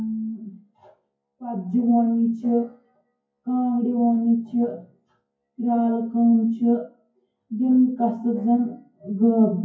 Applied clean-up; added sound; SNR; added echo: classical method WPE with log-MMSE.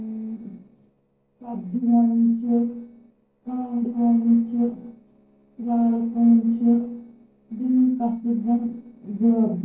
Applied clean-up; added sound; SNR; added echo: neural separator model SepFormer DNS4.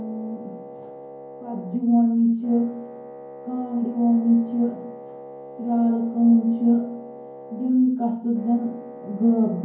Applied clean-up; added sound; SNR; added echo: none; Wind instrument, woodwind instrument; 17 dB; reverberation time 0.9 s.